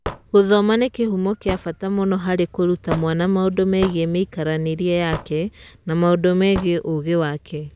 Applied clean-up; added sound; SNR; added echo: none; Hammer / Wood; 16 dB; none.